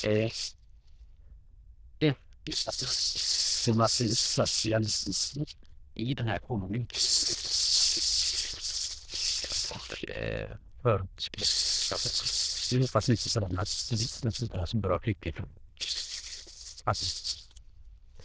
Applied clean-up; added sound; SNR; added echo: neural diffusion model UNIVERSE++.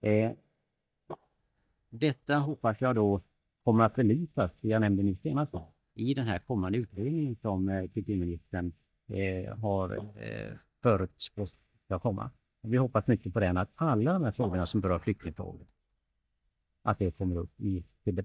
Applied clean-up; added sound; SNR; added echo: neural mask model DeepFilterNet 3.